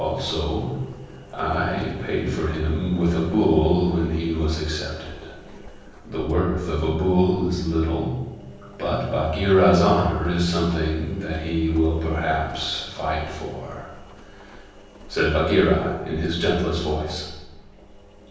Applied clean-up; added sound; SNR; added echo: none; Engine; 20 dB; reverberation time 1.1 s.